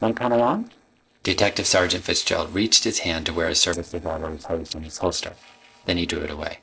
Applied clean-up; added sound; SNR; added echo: neural separator model SepFormer DNS4.